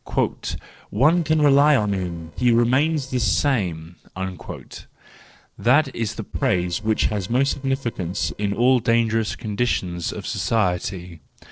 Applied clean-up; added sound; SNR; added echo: neural separator model SepFormer DNS4.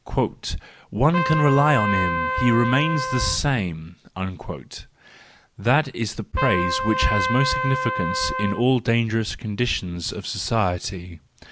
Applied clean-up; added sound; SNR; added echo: none; Trumpet; 6 dB; none.